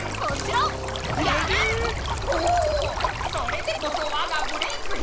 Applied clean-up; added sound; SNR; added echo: none; Stream; 3 dB; none.